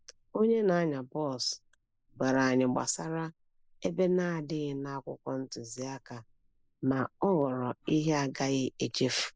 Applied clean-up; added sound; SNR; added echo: neural mask model Resemble Enhance denoiser.